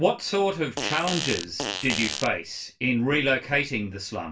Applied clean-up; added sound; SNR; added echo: none; Fart; 4 dB; reverberation time 0.2 s.